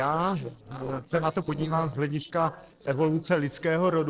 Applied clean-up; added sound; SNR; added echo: neural separator model SepFormer DNS4.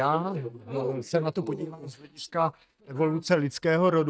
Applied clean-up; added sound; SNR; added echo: neural mask model DeepFilterNet 3.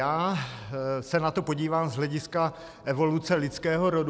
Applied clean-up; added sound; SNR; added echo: none; none; none; none.